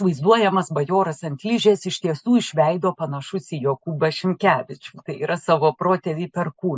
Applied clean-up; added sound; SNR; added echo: none; none; none; none.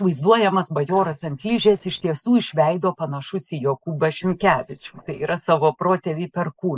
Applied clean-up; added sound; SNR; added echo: neural mask model Resemble Enhance denoiser.